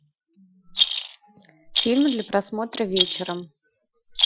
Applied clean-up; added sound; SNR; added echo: classical method Wiener filter.